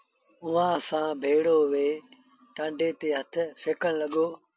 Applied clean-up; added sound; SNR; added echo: none; none; none; none.